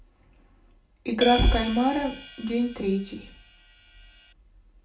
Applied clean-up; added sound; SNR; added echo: none; Hi-hat; 7 dB; reverberation time 0.4 s.